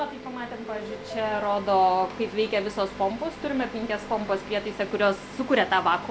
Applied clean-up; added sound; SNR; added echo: none; none; none; none.